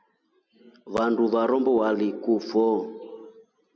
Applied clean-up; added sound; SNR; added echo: none; none; none; none.